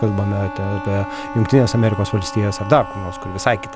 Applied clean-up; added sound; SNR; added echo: none; Wind instrument, woodwind instrument + Bowed string instrument; 11 dB; none.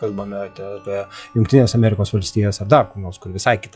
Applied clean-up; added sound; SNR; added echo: classical method log-MMSE.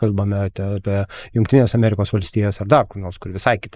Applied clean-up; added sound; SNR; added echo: neural mask model Resemble Enhance denoiser.